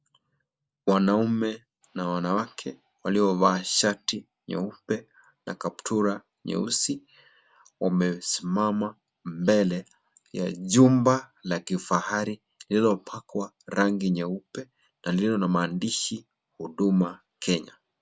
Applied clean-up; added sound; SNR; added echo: none; none; none; none.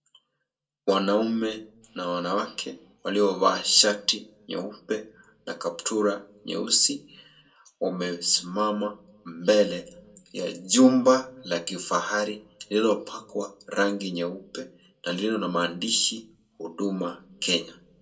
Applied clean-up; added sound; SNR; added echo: none; none; none; reverberation time 0.2 s.